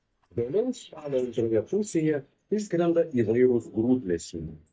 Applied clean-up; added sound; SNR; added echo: neural mask model DeepFilterNet 3.